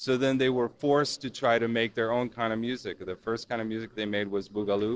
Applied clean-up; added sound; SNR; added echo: neural separator model SepFormer DNS4.